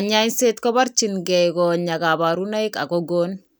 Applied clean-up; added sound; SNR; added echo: none; none; none; none.